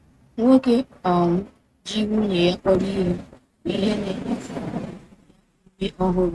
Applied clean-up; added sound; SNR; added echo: neural mask model RNNoise.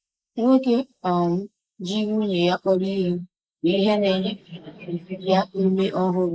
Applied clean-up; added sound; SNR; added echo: neural mask model Resemble Enhance denoiser.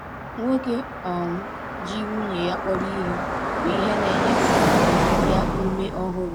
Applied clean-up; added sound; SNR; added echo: none; Car passing by; -4 dB; none.